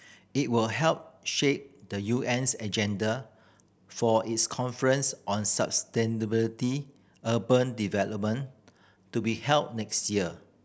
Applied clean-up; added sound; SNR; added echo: none; none; none; none.